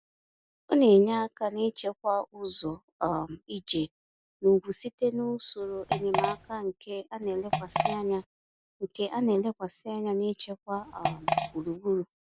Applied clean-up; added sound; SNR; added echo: none; Fart; 3 dB; none.